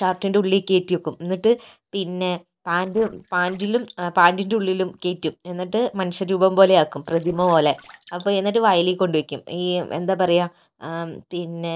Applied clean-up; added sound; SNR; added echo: neural separator model SepFormer DNS4.